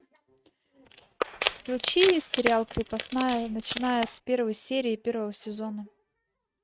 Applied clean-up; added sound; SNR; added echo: neural mask model RNNoise.